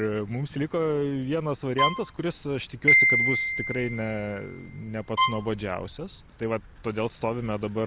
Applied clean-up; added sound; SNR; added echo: none; Marimba, xylophone + Bowed string instrument; -2 dB; none.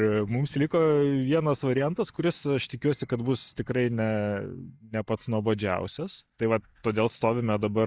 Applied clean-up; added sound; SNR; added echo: neural mask model DeepFilterNet 3.